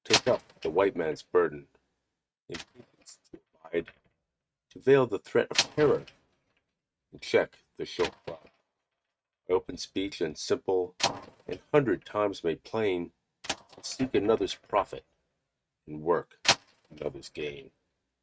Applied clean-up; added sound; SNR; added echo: neural mask model RNNoise.